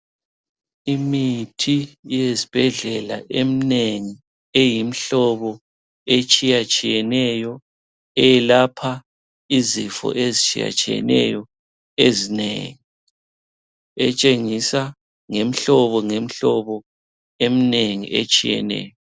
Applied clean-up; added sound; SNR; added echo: none; none; none; none.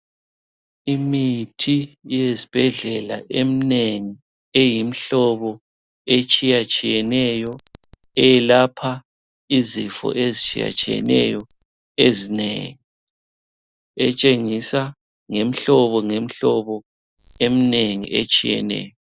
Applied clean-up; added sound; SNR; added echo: neural mask model DeepFilterNet 3.